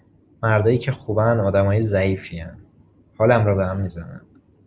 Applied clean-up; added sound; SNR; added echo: none; none; none; none.